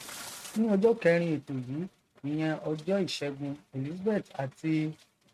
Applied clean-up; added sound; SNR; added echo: neural mask model RNNoise.